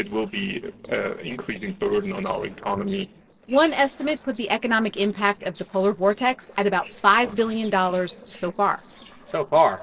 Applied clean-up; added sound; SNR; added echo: neural separator model SepFormer DNS4.